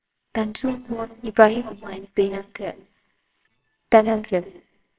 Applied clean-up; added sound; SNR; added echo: neural separator model SepFormer WHAMR!.